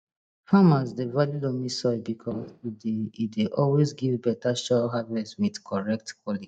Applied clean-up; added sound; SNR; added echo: neural mask model DeepFilterNet 3.